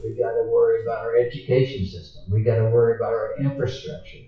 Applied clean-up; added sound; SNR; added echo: classical method WPE with log-MMSE.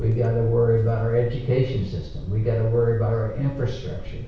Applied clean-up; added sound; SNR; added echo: none; Fire; 12 dB; reverberation time 0.6 s.